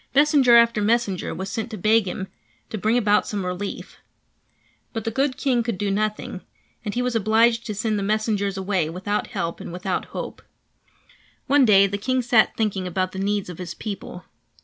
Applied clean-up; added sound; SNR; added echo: none; none; none; none.